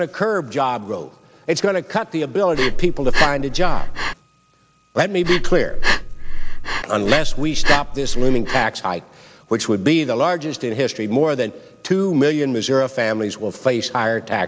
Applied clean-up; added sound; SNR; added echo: none; Breathing; -4 dB; none.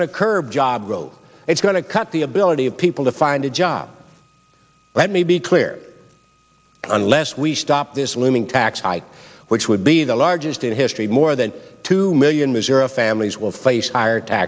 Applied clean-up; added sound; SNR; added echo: none; none; none; none.